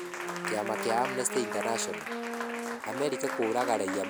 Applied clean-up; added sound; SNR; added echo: none; Wind instrument, woodwind instrument + Applause; 3 dB; none.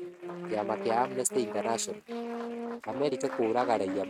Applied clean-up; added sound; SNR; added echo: neural mask model RNNoise.